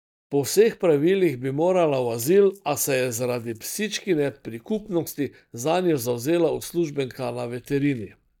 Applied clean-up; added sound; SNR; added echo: neural mask model DeepFilterNet 3.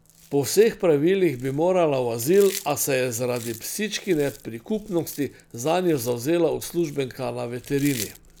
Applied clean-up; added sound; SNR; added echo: none; Chewing, mastication; 19 dB; none.